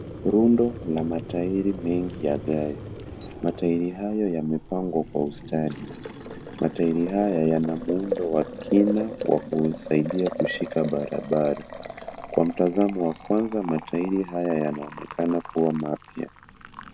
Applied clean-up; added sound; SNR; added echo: none; Boiling; 11 dB; none.